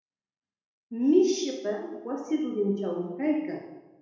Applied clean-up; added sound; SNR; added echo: none; none; none; reverberation time 1.0 s.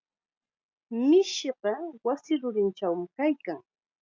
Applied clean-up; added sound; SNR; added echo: none; none; none; none.